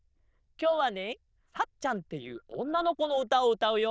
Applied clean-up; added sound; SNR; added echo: neural diffusion model UNIVERSE++.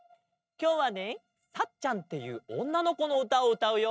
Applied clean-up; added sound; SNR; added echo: neural mask model RNNoise.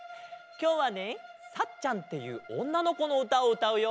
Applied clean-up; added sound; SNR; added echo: none; Bowed string instrument; 18 dB; none.